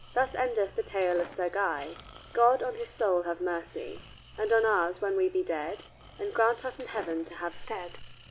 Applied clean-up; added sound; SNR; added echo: none; Shatter + Breathing; 19 dB; none.